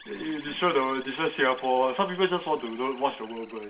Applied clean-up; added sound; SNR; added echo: none; Bird; 19 dB; reverberation time 0.2 s.